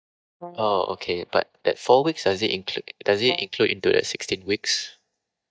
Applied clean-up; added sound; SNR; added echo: neural mask model DeepFilterNet 3.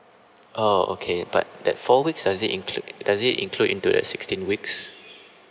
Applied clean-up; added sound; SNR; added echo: none; none; none; none.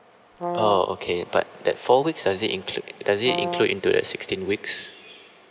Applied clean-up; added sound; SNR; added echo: none; Brass instrument; 6 dB; none.